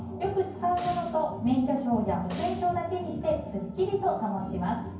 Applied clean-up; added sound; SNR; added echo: none; Snare drum; 18 dB; reverberation time 0.9 s.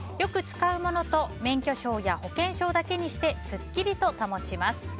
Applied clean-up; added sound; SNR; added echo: none; none; none; none.